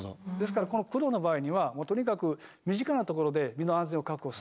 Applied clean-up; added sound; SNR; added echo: none; none; none; none.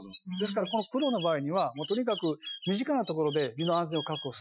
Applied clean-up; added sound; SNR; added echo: classical method Wiener filter.